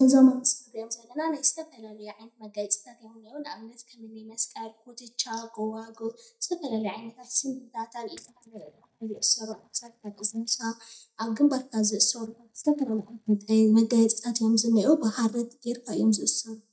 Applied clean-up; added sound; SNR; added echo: neural mask model DeepFilterNet 3.